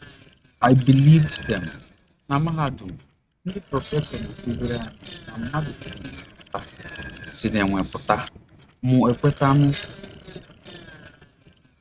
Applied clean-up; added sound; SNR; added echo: neural mask model RNNoise.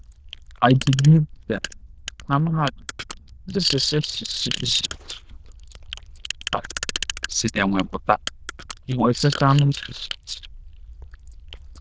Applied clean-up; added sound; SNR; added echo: neural diffusion model UNIVERSE++.